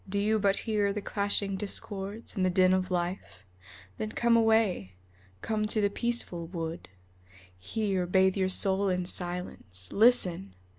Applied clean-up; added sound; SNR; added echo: none; none; none; none.